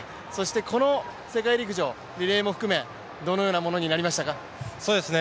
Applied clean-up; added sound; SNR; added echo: none; none; none; none.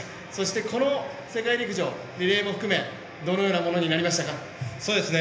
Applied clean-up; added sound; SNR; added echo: none; none; none; reverberation time 0.8 s.